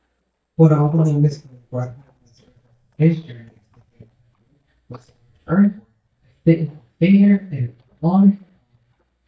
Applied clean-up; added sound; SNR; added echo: neural mask model DeepFilterNet 3.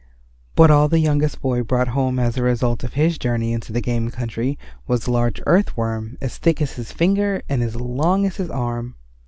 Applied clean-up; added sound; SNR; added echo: none; none; none; none.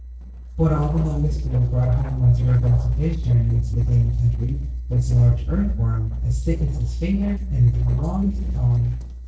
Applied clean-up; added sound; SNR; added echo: neural separator model SepFormer DNS4.